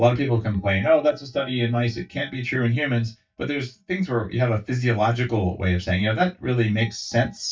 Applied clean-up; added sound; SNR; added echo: neural mask model DeepFilterNet 3.